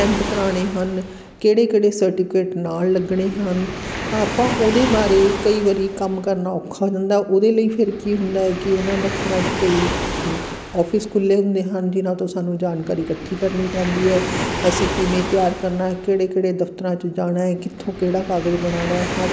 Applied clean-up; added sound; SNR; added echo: none; Waves, surf; 8 dB; none.